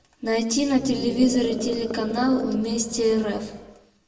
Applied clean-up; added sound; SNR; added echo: none; Animal; 11 dB; reverberation time 0.7 s.